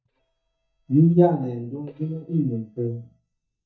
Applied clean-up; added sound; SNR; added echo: neural mask model DeepFilterNet 3.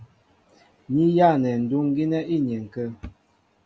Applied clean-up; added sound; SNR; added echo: none; none; none; none.